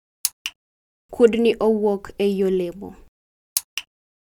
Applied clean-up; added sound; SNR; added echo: none; none; none; none.